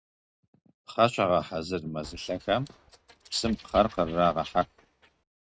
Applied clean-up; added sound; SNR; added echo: neural mask model RNNoise.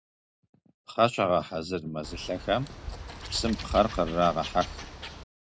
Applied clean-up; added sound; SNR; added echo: none; Wild animals; 9 dB; none.